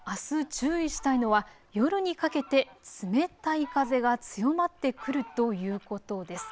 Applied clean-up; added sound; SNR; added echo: none; Fowl; 20 dB; none.